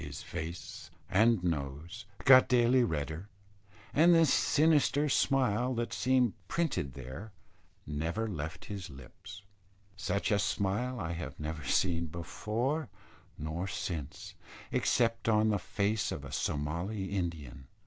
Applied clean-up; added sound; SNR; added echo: none; none; none; none.